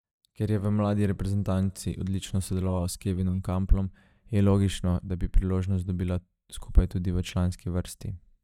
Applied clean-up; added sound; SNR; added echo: neural mask model DeepFilterNet 3.